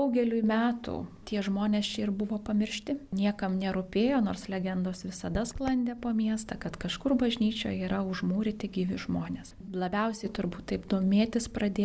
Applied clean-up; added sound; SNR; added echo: none; none; none; none.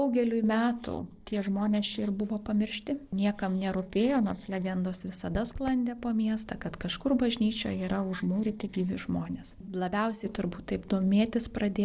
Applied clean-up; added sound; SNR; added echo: neural separator model SepFormer DNS4.